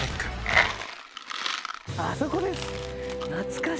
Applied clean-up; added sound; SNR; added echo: none; Coin (dropping); 1 dB; none.